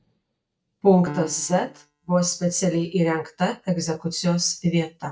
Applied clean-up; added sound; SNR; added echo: neural mask model DeepFilterNet 3.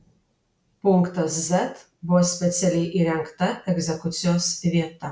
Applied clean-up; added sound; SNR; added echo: none; none; none; none.